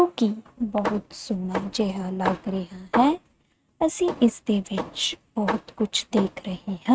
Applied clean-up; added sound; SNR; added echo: neural mask model RNNoise.